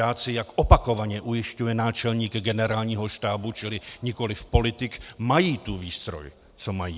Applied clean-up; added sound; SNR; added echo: none; none; none; none.